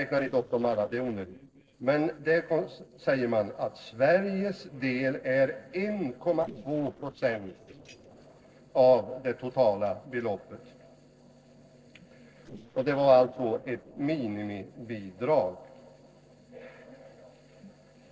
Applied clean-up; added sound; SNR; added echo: neural separator model SepFormer DNS4.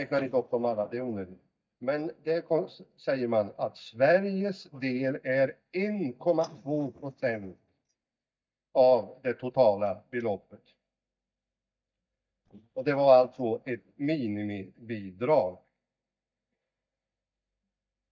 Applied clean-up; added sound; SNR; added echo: neural mask model DeepFilterNet 3.